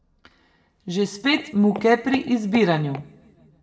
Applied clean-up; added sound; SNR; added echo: none; Walk, footsteps; 16 dB; reverberation time 0.7 s.